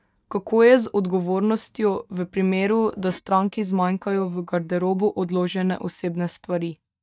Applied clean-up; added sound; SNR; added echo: neural mask model DeepFilterNet 3.